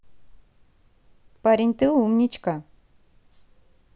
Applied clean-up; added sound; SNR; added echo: none; none; none; none.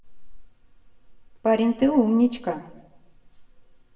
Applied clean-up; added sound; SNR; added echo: none; none; none; reverberation time 0.9 s.